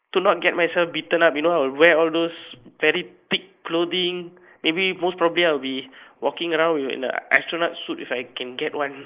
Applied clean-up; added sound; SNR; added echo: neural mask model Resemble Enhance denoiser.